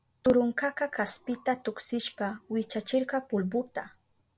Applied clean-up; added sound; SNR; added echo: none; none; none; none.